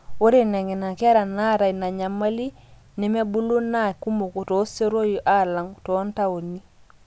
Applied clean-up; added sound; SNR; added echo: none; none; none; none.